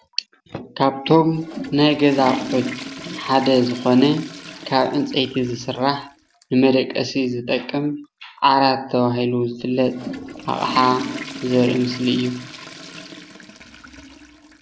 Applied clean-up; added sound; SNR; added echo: none; Toilet flush / Water; 14 dB; none.